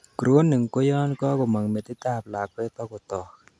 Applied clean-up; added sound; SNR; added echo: none; none; none; none.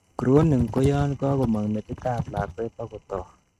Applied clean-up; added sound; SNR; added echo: neural mask model RNNoise.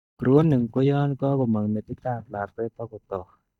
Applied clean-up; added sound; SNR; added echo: neural mask model DeepFilterNet 3.